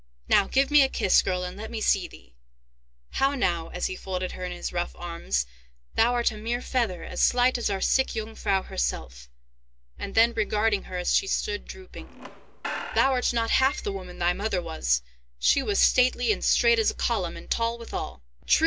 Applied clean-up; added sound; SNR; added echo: none; Squeak / Screech; 12 dB; none.